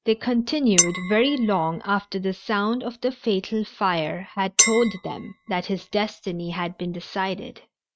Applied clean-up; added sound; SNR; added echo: neural mask model RNNoise.